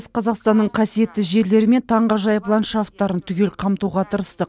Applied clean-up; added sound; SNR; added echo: none; none; none; none.